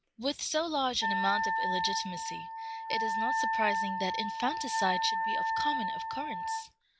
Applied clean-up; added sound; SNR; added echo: none; Wind instrument, woodwind instrument; -2 dB; none.